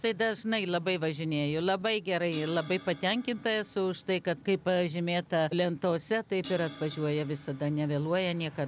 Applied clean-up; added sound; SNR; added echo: none; Crash cymbal; 19 dB; none.